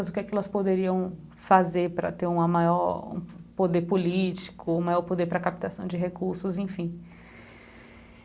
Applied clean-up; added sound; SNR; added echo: none; none; none; none.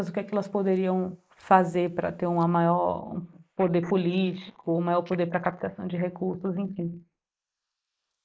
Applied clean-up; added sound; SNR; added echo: neural mask model Resemble Enhance denoiser.